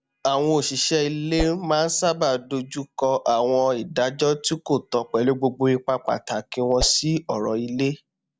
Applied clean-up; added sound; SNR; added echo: none; Whoosh, swoosh, swish; 8 dB; none.